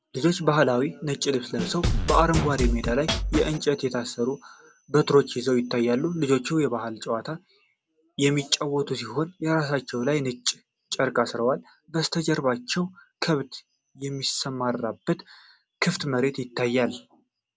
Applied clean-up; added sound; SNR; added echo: none; Drum kit; 0 dB; none.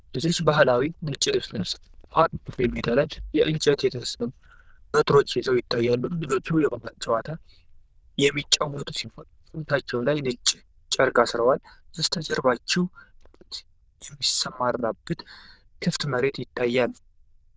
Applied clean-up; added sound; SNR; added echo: neural diffusion model UNIVERSE++.